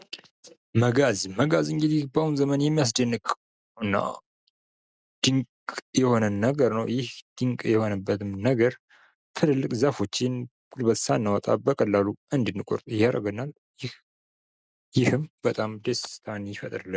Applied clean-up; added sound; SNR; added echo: none; none; none; none.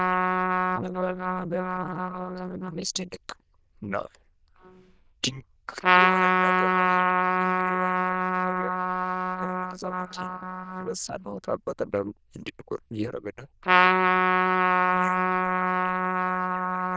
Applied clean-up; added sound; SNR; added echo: neural diffusion model UNIVERSE++.